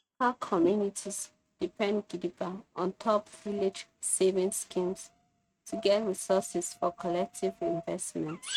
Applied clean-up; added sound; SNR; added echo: neural mask model RNNoise.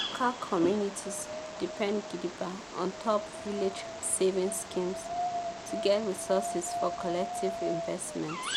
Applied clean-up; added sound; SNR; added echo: none; Bird vocalization, bird call, bird song + Wind; 5 dB; none.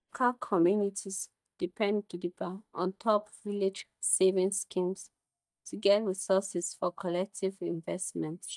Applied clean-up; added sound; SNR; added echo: neural mask model DeepFilterNet 3.